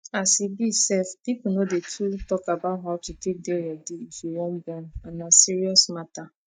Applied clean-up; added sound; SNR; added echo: neural mask model DeepFilterNet 3.